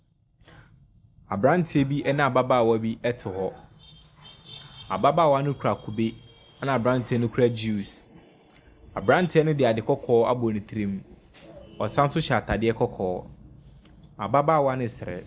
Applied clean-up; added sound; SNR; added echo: none; none; none; none.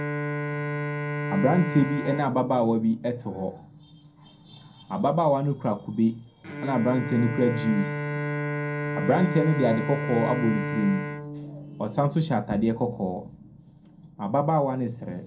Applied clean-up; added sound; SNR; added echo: none; Bowed string instrument; 7 dB; reverberation time 0.2 s.